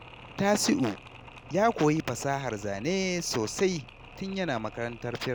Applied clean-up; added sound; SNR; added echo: none; Mechanisms; 18 dB; none.